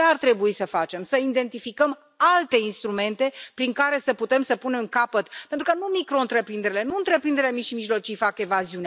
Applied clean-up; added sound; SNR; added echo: none; none; none; none.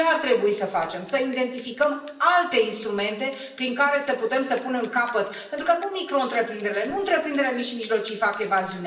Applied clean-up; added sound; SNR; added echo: none; Bicycle; 8 dB; reverberation time 0.7 s.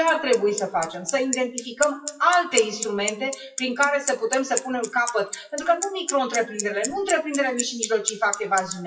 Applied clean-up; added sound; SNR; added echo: classical method WPE with log-MMSE.